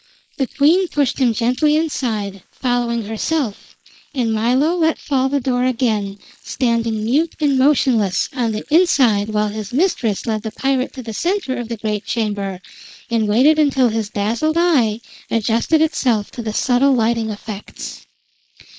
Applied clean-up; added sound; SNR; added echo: neural mask model Resemble Enhance denoiser.